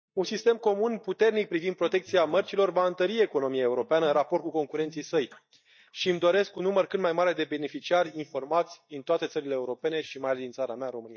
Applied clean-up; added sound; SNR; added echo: neural mask model DeepFilterNet 3.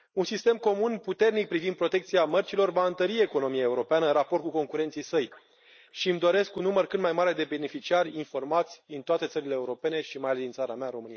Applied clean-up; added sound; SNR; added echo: neural mask model Resemble Enhance denoiser.